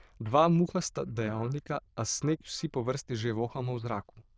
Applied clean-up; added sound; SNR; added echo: neural diffusion model UNIVERSE++.